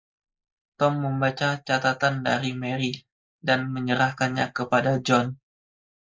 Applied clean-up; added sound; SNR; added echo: neural mask model Resemble Enhance denoiser.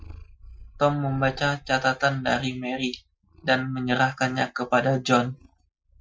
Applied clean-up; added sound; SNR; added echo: classical method Wiener filter.